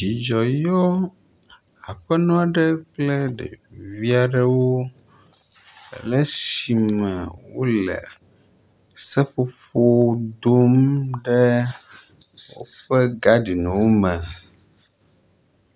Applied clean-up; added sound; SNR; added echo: none; none; none; none.